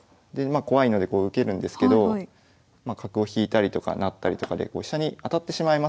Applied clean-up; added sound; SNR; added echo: none; none; none; none.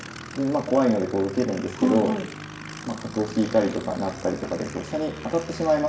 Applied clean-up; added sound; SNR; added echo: none; Aircraft; 13 dB; reverberation time 0.8 s.